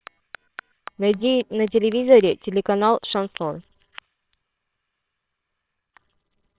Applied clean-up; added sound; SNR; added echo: neural separator model SepFormer WHAMR!.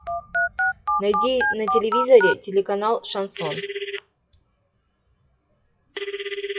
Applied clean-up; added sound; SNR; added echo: classical method WPE with log-MMSE.